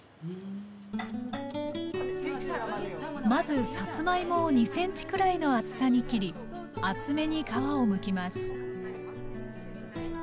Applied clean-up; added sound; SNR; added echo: none; none; none; none.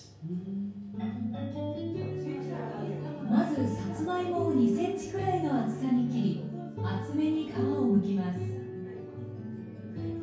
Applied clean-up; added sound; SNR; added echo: none; none; none; reverberation time 0.6 s.